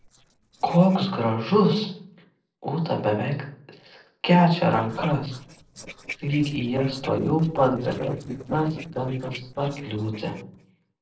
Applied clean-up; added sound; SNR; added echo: neural separator model SepFormer DNS4.